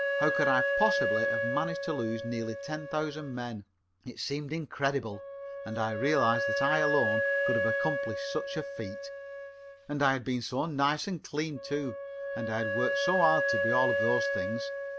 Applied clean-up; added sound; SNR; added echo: none; Wind instrument, woodwind instrument; 0 dB; none.